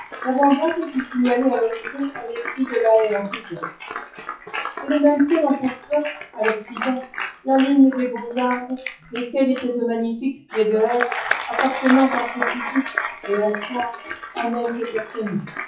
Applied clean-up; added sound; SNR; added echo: classical method WPE with log-MMSE.